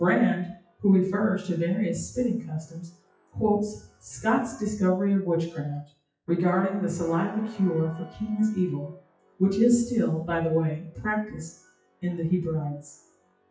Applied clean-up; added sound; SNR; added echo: classical method WPE with log-MMSE.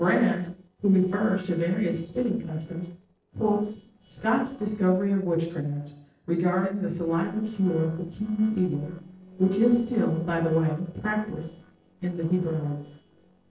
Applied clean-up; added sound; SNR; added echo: neural separator model SepFormer DNS4.